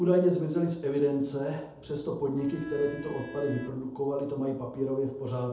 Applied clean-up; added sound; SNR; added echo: none; Bowed string instrument; 16 dB; reverberation time 2.1 s.